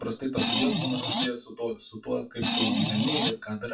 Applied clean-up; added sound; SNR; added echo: classical method WPE with log-MMSE.